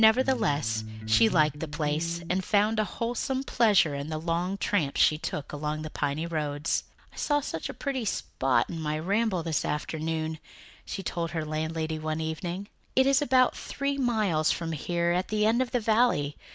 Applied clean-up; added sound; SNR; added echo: none; Electric guitar; 9 dB; none.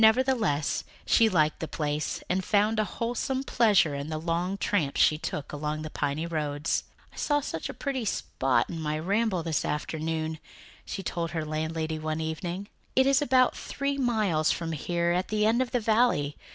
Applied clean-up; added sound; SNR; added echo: none; none; none; none.